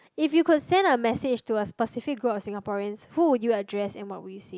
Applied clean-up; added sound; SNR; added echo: none; none; none; none.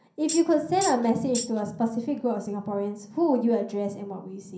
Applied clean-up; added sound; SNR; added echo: none; Tambourine; 9 dB; reverberation time 0.6 s.